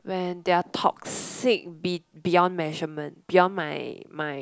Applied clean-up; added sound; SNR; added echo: none; none; none; none.